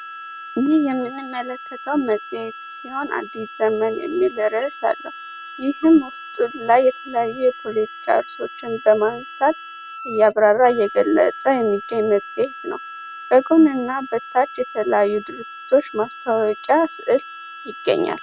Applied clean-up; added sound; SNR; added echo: none; Harmonica; 15 dB; none.